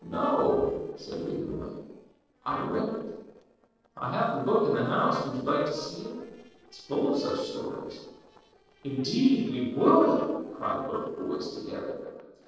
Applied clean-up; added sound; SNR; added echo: neural separator model SepFormer DNS4.